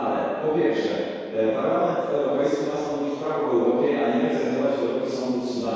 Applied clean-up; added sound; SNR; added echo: none; none; none; reverberation time 2.0 s.